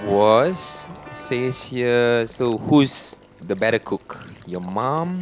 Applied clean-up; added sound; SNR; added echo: none; Organ + Water / Liquid; 20 dB; none.